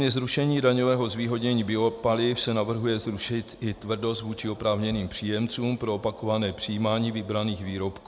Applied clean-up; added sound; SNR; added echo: none; none; none; none.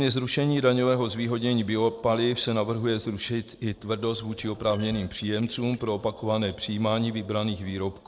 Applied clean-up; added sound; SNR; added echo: neural separator model SepFormer DNS4.